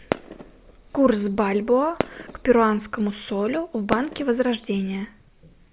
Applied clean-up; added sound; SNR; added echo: none; Fireworks; 11 dB; none.